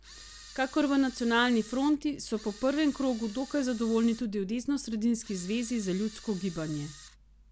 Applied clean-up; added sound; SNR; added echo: none; Camera; 19 dB; none.